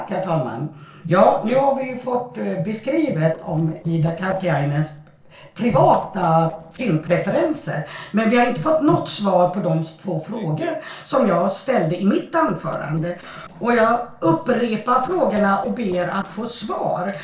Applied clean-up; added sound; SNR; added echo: neural separator model SepFormer DNS4.